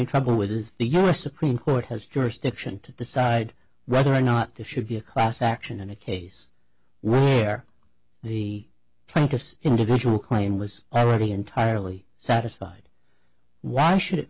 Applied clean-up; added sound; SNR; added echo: none; none; none; none.